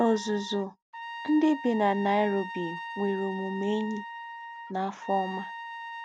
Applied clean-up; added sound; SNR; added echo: none; Trumpet; 10 dB; none.